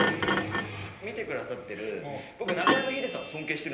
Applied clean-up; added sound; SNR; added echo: none; Thump, thud; -2 dB; reverberation time 0.8 s.